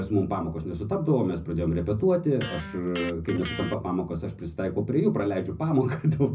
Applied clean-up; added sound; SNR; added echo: none; Electric guitar; 14 dB; reverberation time 0.4 s.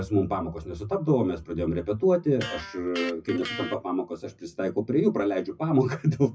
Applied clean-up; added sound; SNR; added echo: classical method WPE with log-MMSE.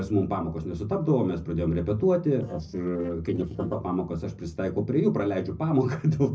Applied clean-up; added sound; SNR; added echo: neural separator model SepFormer DNS4.